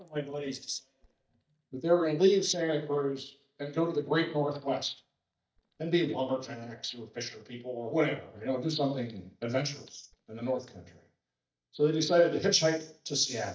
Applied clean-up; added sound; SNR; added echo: neural mask model DeepFilterNet 3.